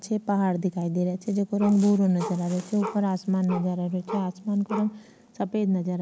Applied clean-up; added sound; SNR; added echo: none; Bark; 13 dB; none.